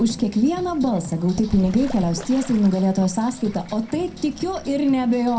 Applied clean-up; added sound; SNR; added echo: none; Bird / Fowl; 17 dB; reverberation time 0.2 s.